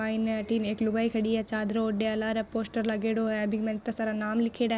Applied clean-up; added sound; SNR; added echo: none; none; none; none.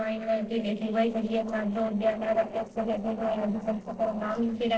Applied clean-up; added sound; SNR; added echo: neural separator model SepFormer DNS4.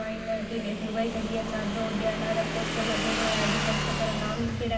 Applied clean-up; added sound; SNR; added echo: none; Motorcycle / Engine; 0 dB; reverberation time 2.3 s.